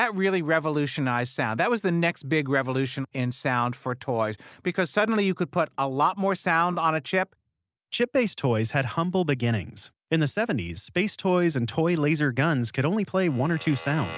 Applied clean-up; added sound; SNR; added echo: none; none; none; none.